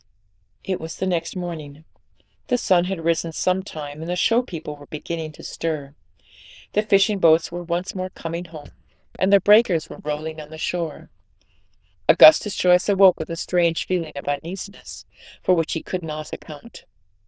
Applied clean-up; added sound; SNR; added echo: neural diffusion model UNIVERSE++.